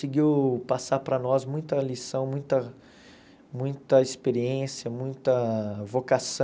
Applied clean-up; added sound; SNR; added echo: none; none; none; none.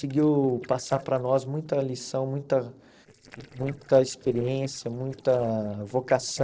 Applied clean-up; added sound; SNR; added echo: neural separator model SepFormer DNS4.